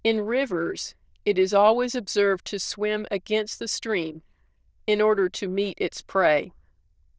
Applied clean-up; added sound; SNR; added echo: neural diffusion model UNIVERSE++.